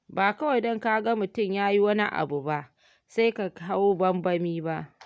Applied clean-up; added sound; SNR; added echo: none; none; none; none.